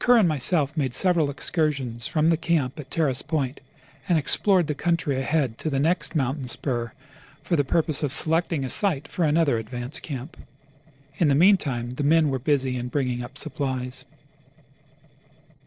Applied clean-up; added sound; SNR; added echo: neural separator model SepFormer DNS4.